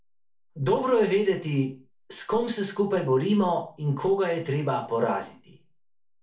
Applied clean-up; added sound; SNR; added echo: none; none; none; reverberation time 0.3 s.